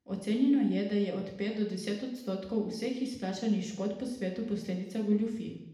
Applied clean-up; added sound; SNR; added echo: none; none; none; reverberation time 0.8 s.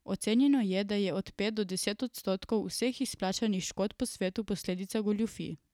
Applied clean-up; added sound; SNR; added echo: none; none; none; none.